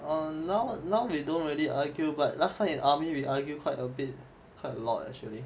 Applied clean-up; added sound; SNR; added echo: none; none; none; none.